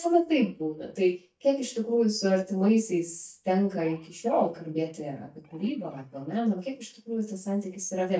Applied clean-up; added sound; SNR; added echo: neural mask model DeepFilterNet 3.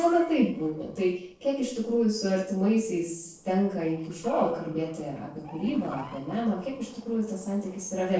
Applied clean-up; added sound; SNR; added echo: neural separator model SepFormer DNS4.